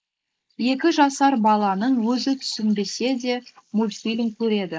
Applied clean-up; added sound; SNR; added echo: neural mask model Resemble Enhance denoiser.